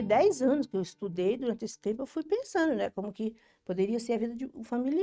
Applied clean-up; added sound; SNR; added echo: neural mask model RNNoise.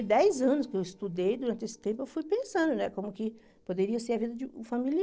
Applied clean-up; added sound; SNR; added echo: neural separator model SepFormer DNS4.